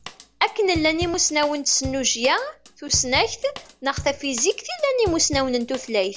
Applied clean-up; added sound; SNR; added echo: none; Drum / Drum kit; 15 dB; none.